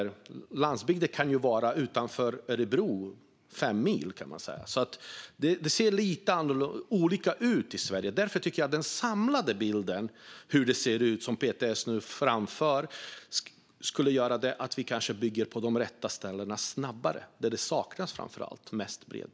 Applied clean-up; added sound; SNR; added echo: none; none; none; none.